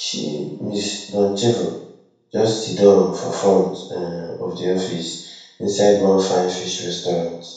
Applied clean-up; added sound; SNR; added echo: none; none; none; reverberation time 0.7 s.